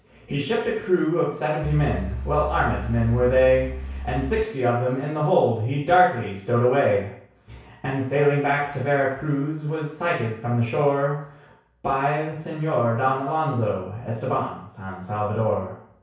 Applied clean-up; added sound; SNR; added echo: none; Engine; 7 dB; reverberation time 0.6 s.